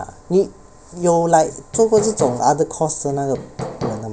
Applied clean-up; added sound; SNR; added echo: none; Hammer; 10 dB; none.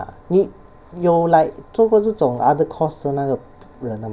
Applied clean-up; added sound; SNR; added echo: none; none; none; none.